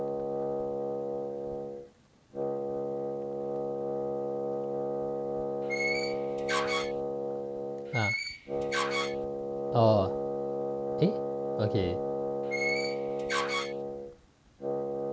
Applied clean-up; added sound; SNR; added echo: none; Door + Wind instrument, woodwind instrument; -5 dB; none.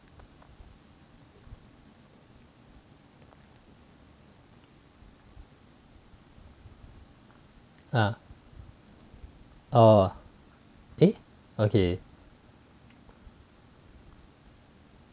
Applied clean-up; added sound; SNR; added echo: none; none; none; none.